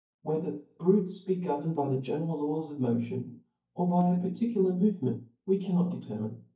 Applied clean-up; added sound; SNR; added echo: neural mask model DeepFilterNet 3.